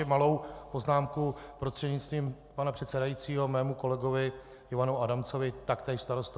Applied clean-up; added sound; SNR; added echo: none; none; none; none.